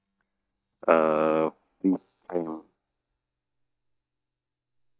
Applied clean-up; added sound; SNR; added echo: neural mask model DeepFilterNet 3.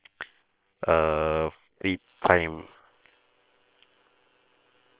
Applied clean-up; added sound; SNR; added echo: neural separator model SepFormer WHAM!.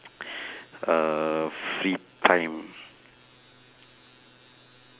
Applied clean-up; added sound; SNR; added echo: none; none; none; none.